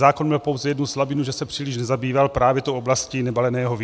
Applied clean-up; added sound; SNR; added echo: none; none; none; none.